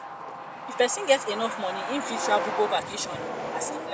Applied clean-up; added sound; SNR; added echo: none; Truck; 5 dB; none.